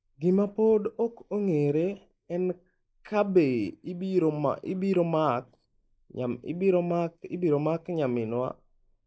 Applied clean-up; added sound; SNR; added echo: neural mask model Resemble Enhance denoiser.